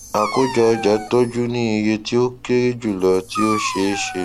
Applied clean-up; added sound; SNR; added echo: none; Dog; 11 dB; none.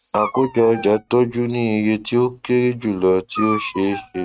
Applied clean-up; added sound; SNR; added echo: neural mask model RNNoise.